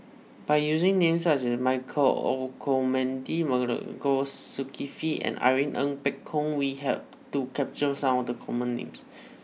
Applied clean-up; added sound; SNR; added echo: none; none; none; none.